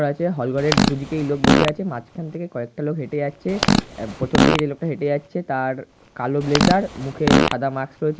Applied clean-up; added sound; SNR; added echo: none; Fart; -2 dB; none.